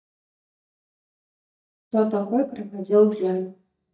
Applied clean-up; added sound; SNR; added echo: neural mask model DeepFilterNet 3.